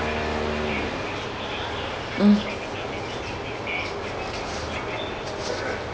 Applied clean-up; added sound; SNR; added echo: none; Thunder / Rain; 19 dB; none.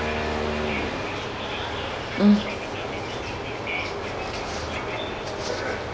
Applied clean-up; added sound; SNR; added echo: none; none; none; none.